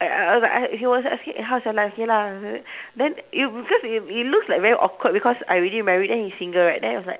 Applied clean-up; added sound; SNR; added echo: none; none; none; none.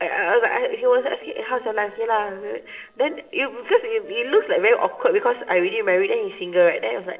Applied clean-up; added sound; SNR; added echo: neural separator model SepFormer DNS4.